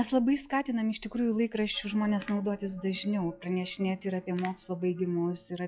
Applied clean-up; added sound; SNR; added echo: classical method log-MMSE.